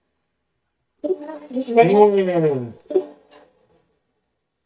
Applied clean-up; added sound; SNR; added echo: neural mask model DeepFilterNet 3.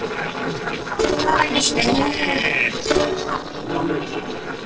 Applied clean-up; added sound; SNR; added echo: neural separator model SepFormer DNS4.